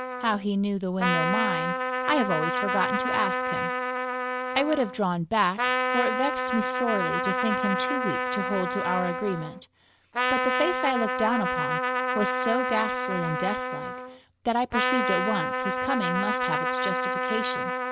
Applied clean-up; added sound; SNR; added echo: none; Trumpet; -1 dB; none.